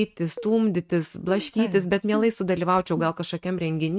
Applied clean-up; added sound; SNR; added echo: neural mask model RNNoise.